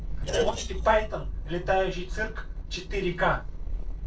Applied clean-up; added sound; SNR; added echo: neural separator model SepFormer DNS4.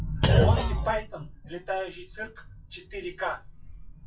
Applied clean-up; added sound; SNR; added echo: classical method WPE with log-MMSE.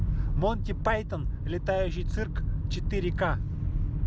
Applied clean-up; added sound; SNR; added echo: none; none; none; none.